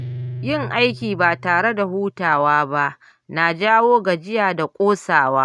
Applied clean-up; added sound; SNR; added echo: neural mask model RNNoise.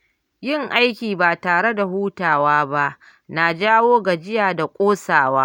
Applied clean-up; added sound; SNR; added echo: none; none; none; none.